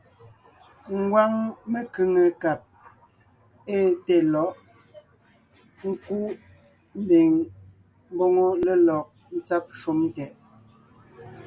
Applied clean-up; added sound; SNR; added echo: none; none; none; none.